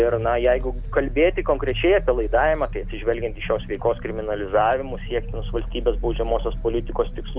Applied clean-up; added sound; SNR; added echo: none; Vehicle; 6 dB; none.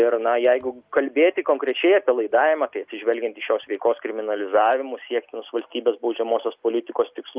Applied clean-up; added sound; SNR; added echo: none; none; none; none.